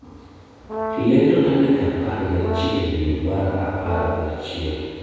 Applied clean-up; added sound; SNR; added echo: none; Brass instrument; 9 dB; reverberation time 2.2 s.